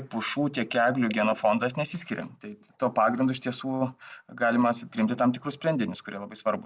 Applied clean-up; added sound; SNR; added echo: none; none; none; none.